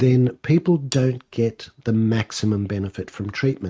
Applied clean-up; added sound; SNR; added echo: neural mask model RNNoise.